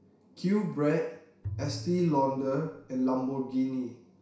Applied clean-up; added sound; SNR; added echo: none; Bowed string instrument; 12 dB; reverberation time 0.6 s.